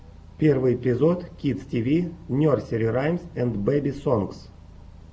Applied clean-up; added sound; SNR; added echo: none; none; none; none.